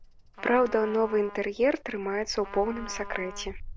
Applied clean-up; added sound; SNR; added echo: none; Trumpet + Bird vocalization, bird call, bird song; 13 dB; none.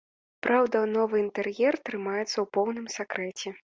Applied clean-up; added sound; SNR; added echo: none; none; none; none.